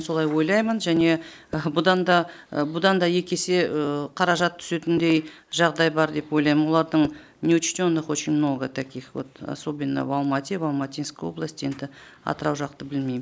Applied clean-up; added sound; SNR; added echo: neural mask model Resemble Enhance denoiser.